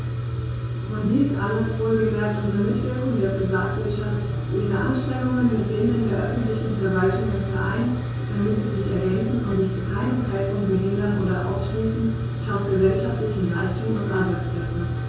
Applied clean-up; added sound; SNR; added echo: none; none; none; reverberation time 0.6 s.